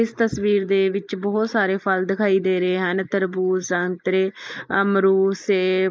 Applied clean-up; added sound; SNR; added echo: neural mask model Resemble Enhance denoiser.